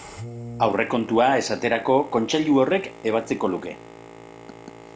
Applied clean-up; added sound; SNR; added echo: none; Boat, Water vehicle; 17 dB; none.